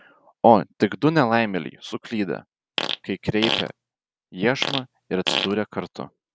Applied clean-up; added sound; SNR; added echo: none; Fart; 4 dB; none.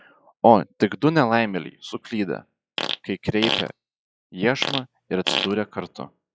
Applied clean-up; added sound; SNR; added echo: classical method log-MMSE.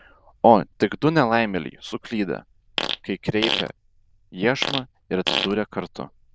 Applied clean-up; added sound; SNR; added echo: neural diffusion model UNIVERSE++.